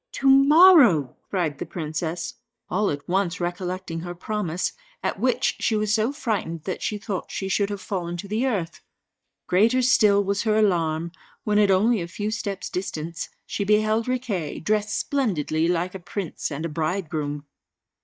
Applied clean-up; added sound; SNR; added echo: neural mask model DeepFilterNet 3.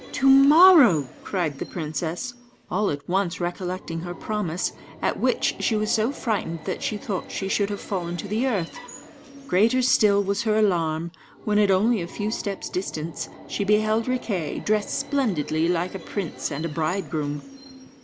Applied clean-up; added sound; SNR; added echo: none; Bowed string instrument + Subway, metro, underground; 18 dB; none.